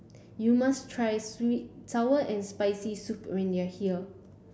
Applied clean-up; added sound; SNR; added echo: none; none; none; none.